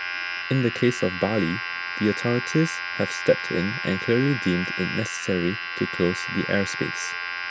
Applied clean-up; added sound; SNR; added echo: none; Domestic sounds, home sounds; 5 dB; none.